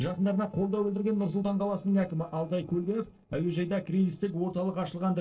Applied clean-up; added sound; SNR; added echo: neural separator model SepFormer DNS4.